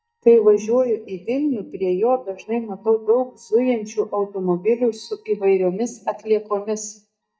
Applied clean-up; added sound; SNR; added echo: neural mask model DeepFilterNet 3.